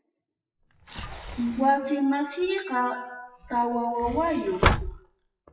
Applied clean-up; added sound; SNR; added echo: classical method WPE with log-MMSE.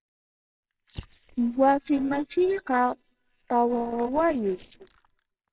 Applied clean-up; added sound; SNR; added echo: neural separator model SepFormer WHAMR!.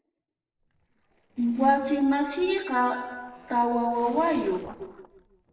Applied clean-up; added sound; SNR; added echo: neural separator model SepFormer DNS4.